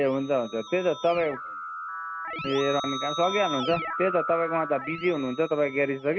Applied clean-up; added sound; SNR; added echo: none; Keyboard (musical); 8 dB; none.